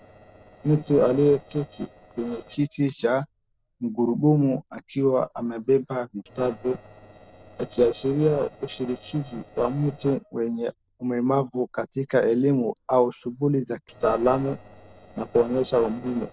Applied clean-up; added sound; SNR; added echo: neural separator model SepFormer DNS4.